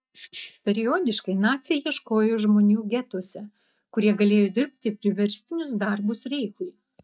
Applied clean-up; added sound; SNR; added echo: neural mask model DeepFilterNet 3.